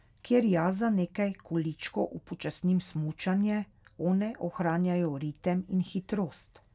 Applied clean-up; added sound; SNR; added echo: none; none; none; none.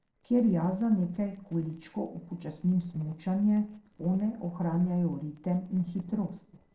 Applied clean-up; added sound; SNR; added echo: neural separator model SepFormer DNS4.